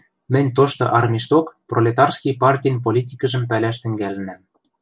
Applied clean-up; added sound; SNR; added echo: none; none; none; none.